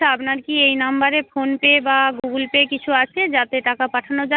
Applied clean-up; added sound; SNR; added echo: none; none; none; none.